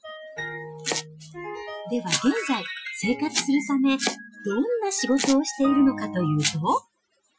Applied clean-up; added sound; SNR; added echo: classical method Wiener filter.